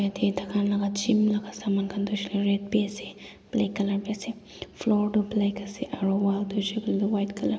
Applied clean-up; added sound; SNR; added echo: none; none; none; none.